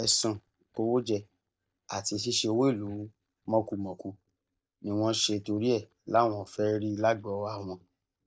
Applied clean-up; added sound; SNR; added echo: neural mask model DeepFilterNet 3.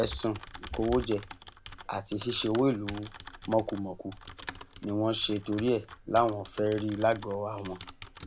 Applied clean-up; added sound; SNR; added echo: none; Typing; 14 dB; none.